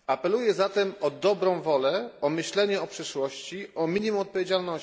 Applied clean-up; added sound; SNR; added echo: none; none; none; reverberation time 0.3 s.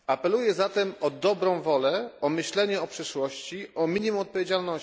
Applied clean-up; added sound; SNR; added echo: none; none; none; none.